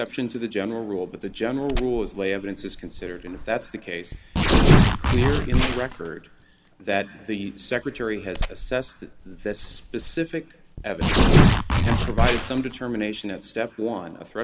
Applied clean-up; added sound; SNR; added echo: none; Tearing; -5 dB; none.